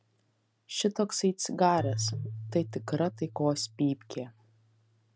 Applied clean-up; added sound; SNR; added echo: none; Keyboard (musical); 10 dB; none.